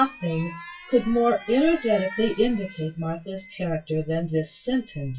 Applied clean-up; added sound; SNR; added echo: classical method WPE with log-MMSE.